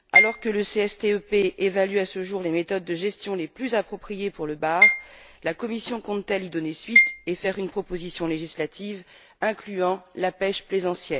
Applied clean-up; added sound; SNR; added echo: none; Marimba, xylophone; -2 dB; none.